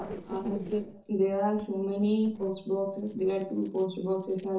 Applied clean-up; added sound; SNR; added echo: neural separator model SepFormer DNS4.